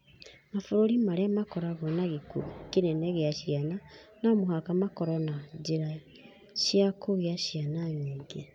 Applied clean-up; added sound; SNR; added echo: none; none; none; none.